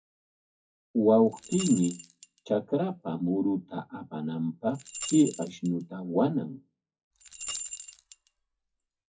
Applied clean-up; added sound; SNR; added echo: classical method WPE with log-MMSE.